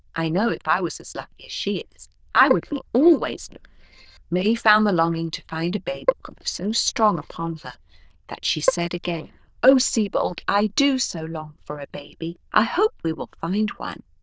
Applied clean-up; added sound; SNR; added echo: neural diffusion model UNIVERSE++.